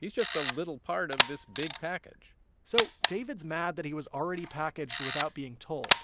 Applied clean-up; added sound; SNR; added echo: none; Camera; -3 dB; none.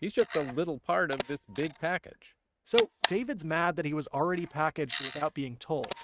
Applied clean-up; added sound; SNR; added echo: neural mask model RNNoise.